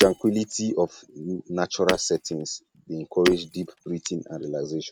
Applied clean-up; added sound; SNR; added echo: neural mask model RNNoise.